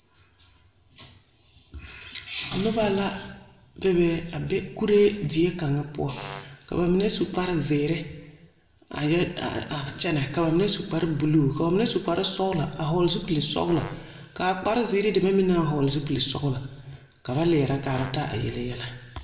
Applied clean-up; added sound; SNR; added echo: none; Brass instrument; 18 dB; reverberation time 0.9 s.